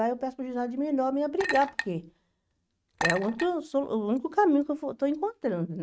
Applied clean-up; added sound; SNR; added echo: neural mask model RNNoise.